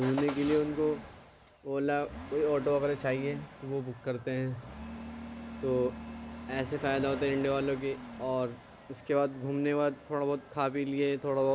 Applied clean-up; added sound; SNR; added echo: none; Engine starting / Accelerating, revving, vroom / Motor vehicle (road); 13 dB; none.